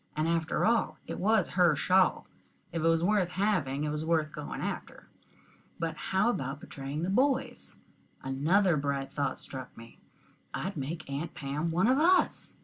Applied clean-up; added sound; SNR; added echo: none; none; none; none.